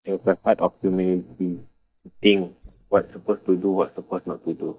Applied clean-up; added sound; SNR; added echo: neural mask model DeepFilterNet 3.